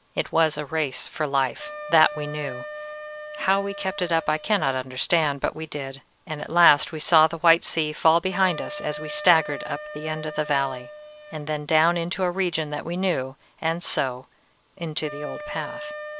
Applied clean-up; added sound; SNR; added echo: none; Wind instrument, woodwind instrument; 14 dB; none.